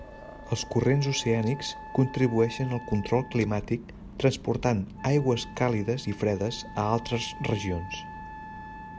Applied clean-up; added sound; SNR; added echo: none; Growling + Wind instrument, woodwind instrument; 15 dB; none.